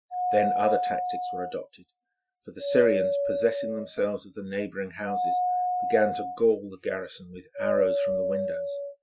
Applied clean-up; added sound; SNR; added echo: classical method Wiener filter.